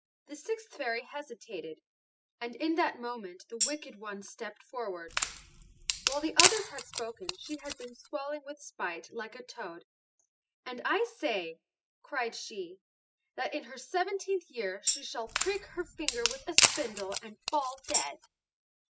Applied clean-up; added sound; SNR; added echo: classical method spectral subtraction.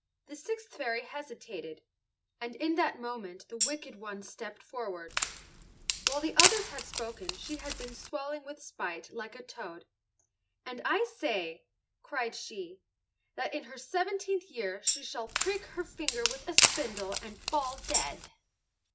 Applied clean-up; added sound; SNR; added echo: none; Tambourine + Wood; -4 dB; none.